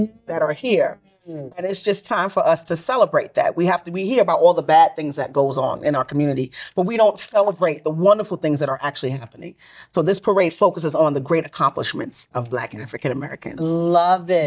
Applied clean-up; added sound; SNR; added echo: neural mask model DeepFilterNet 3.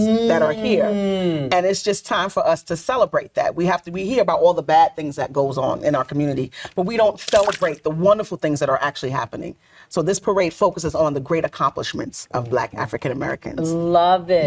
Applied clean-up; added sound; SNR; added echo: neural mask model RNNoise.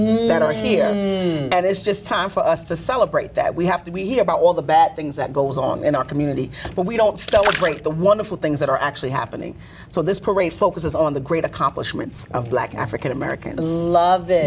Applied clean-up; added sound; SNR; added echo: none; Splash, splatter; 9 dB; none.